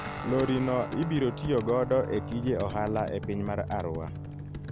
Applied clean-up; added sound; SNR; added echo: none; Guitar + Computer keyboard; 7 dB; none.